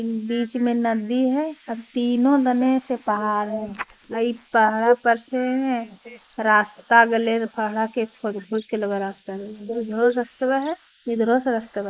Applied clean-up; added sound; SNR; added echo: neural mask model Resemble Enhance denoiser.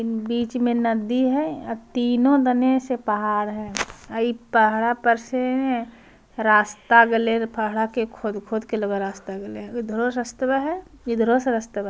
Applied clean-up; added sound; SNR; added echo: none; none; none; none.